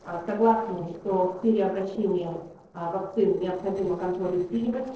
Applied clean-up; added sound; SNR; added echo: neural separator model SepFormer DNS4.